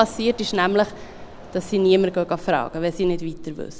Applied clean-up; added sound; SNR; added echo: none; Mechanisms; 15 dB; none.